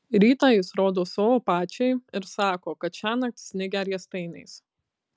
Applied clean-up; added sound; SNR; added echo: none; none; none; none.